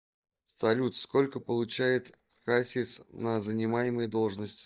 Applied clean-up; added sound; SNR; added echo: neural mask model DeepFilterNet 3.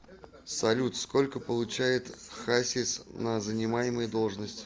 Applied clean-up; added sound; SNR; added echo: none; none; none; none.